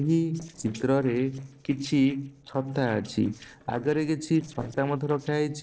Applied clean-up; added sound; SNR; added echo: neural separator model SepFormer DNS4.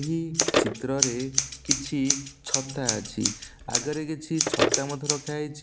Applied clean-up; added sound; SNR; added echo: none; Telephone + Scissors; -3 dB; none.